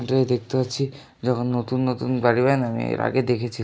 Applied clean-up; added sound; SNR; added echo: none; none; none; none.